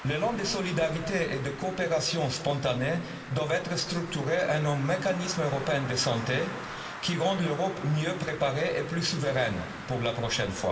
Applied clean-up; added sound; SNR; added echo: none; Traffic noise, roadway noise; 13 dB; reverberation time 1.9 s.